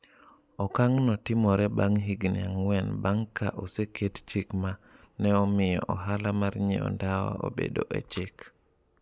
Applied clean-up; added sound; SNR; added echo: none; none; none; none.